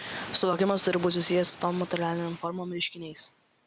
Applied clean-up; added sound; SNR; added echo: none; none; none; none.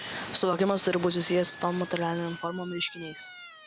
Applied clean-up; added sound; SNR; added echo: none; Squeak; 17 dB; none.